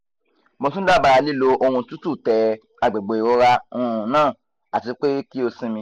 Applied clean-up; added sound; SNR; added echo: none; none; none; none.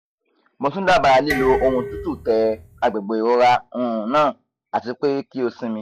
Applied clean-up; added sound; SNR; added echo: classical method log-MMSE.